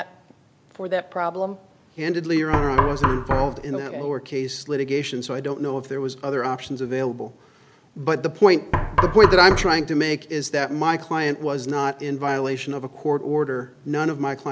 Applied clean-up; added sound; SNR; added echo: none; Knock; 0 dB; none.